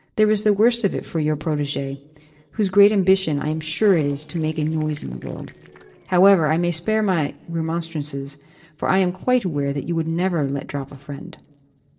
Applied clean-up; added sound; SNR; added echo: neural separator model SepFormer DNS4.